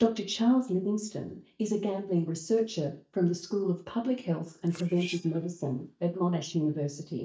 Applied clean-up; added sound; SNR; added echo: neural mask model DeepFilterNet 3.